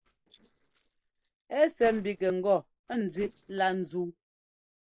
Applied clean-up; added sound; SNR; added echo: neural separator model SepFormer DNS4.